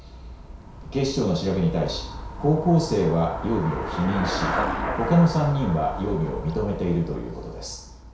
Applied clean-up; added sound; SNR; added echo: none; Traffic noise, roadway noise / Bicycle; 7 dB; reverberation time 0.6 s.